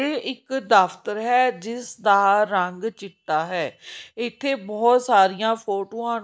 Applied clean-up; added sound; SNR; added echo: none; none; none; none.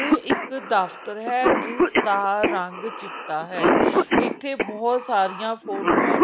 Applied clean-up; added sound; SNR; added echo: none; Cough; -3 dB; none.